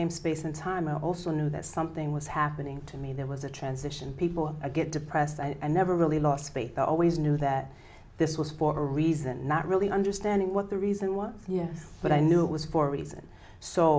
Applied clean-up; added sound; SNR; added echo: none; none; none; none.